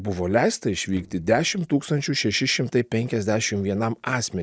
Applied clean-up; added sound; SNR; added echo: neural separator model SepFormer DNS4.